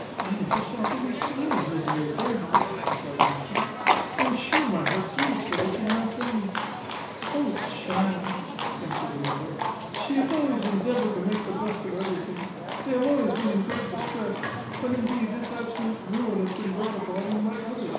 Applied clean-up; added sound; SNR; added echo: none; Livestock, farm animals, working animals; 1 dB; reverberation time 1.1 s.